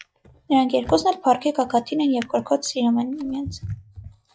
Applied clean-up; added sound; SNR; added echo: classical method log-MMSE.